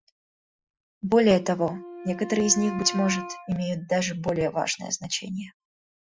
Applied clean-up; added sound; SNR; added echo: classical method Wiener filter.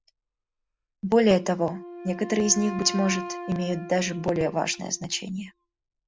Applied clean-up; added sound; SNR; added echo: none; Wind instrument, woodwind instrument; 13 dB; none.